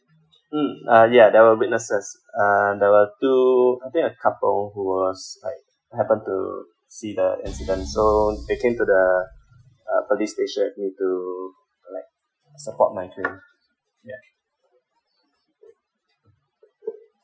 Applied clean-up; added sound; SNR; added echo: classical method Wiener filter.